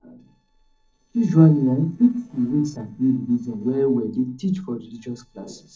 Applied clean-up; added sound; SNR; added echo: neural separator model SepFormer DNS4.